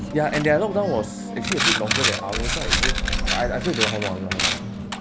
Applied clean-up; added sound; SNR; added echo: none; Telephone + Coin (dropping); -1 dB; none.